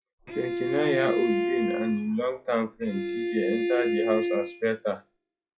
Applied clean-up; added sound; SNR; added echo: classical method log-MMSE.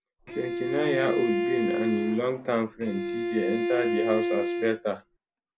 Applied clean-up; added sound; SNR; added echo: none; Bowed string instrument; 0 dB; none.